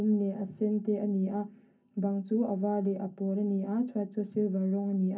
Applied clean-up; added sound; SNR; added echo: none; none; none; reverberation time 0.3 s.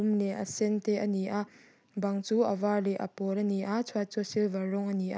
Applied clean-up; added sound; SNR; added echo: none; none; none; none.